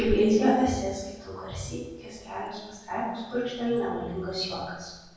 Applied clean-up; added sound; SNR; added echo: none; Bird; 15 dB; reverberation time 1.3 s.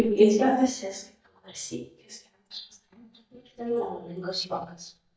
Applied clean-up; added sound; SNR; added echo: neural mask model DeepFilterNet 3.